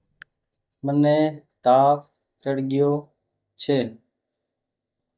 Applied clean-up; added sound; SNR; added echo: neural mask model DeepFilterNet 3.